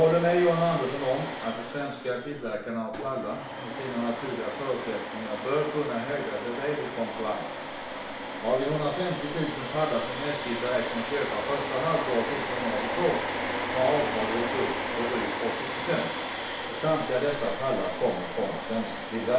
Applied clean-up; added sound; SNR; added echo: none; Domestic sounds, home sounds; 4 dB; reverberation time 0.6 s.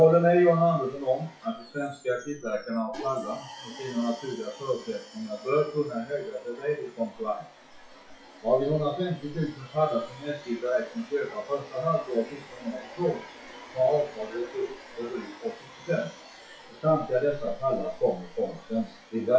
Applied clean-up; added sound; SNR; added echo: classical method WPE with log-MMSE.